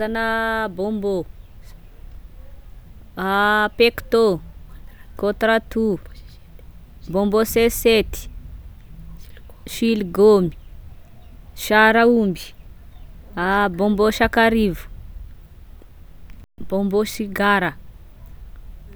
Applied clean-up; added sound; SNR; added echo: none; none; none; none.